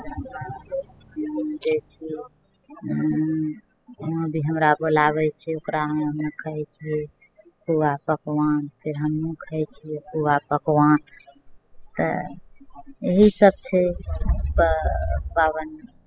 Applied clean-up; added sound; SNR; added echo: classical method spectral subtraction.